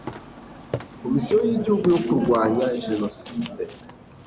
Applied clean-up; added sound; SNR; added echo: none; Burping, eructation; 14 dB; none.